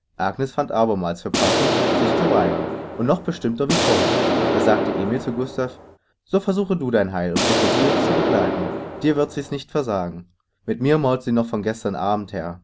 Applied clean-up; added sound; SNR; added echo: none; Explosion; -2 dB; none.